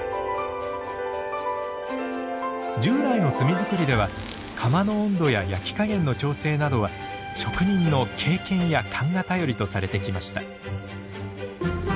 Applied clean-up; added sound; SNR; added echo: none; none; none; none.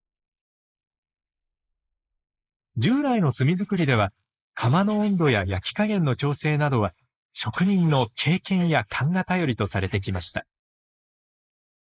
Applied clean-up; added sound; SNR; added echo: neural mask model Resemble Enhance denoiser.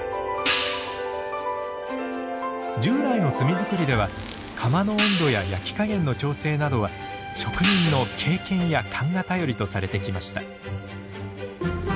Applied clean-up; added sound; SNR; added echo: none; Hi-hat; 7 dB; none.